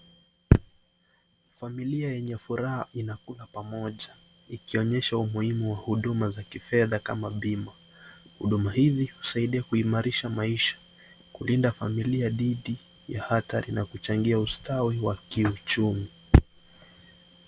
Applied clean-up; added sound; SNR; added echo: none; none; none; none.